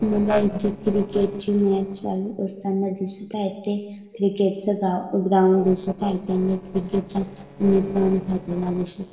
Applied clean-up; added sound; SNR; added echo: neural separator model SepFormer DNS4.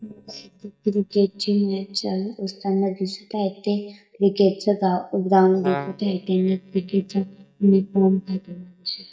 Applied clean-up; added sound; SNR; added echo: neural mask model DeepFilterNet 3.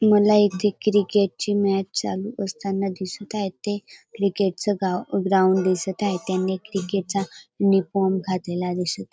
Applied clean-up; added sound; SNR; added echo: none; none; none; none.